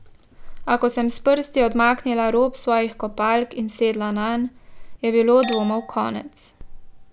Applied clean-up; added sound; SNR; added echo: none; Chink, clink; 14 dB; none.